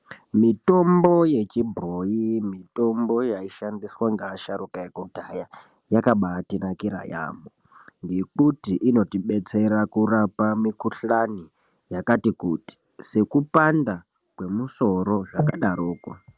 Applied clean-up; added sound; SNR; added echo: none; none; none; none.